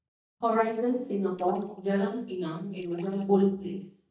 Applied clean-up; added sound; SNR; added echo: neural mask model DeepFilterNet 3.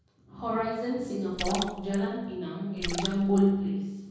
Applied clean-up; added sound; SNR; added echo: none; Splash, splatter; 8 dB; reverberation time 1.3 s.